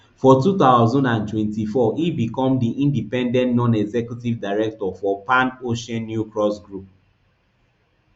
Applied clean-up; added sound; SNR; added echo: none; none; none; none.